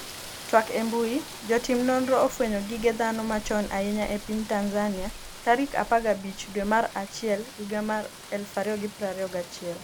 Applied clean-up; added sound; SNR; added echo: none; Rain; 14 dB; none.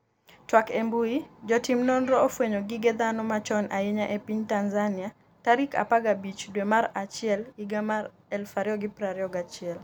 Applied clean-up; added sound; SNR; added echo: none; none; none; none.